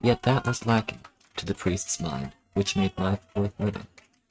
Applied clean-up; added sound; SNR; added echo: neural mask model RNNoise.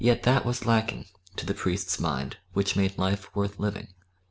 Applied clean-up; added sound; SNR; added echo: none; none; none; none.